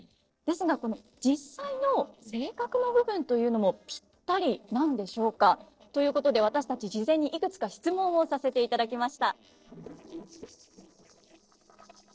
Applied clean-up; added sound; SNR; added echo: neural separator model SepFormer DNS4.